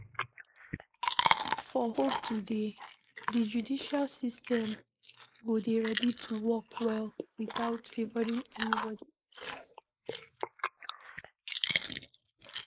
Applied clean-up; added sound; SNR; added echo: neural mask model Resemble Enhance denoiser.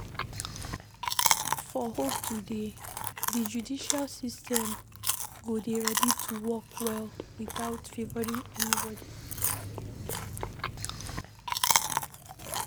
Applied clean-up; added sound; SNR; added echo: none; Chewing, mastication; -4 dB; none.